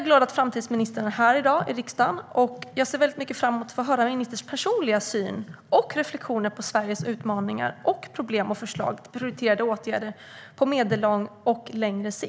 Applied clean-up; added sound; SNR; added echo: none; none; none; none.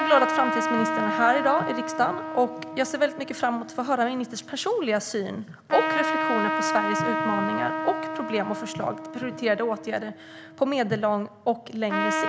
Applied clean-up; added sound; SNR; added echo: none; Trumpet; 3 dB; none.